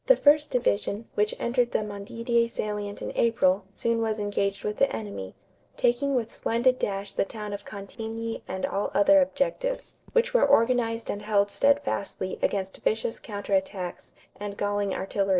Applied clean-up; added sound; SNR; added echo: neural separator model SepFormer DNS4.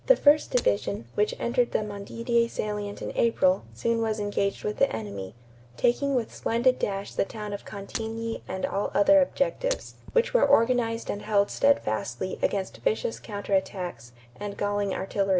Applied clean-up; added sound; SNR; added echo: none; Shatter; 16 dB; none.